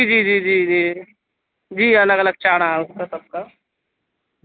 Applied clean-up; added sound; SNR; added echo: none; none; none; none.